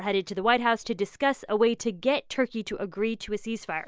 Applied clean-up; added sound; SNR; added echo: none; none; none; none.